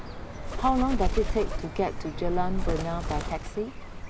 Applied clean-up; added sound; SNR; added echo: none; Bird; 0 dB; none.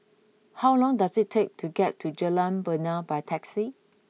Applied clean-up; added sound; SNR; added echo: none; none; none; none.